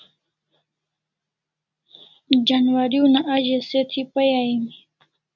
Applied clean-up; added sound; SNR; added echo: none; none; none; none.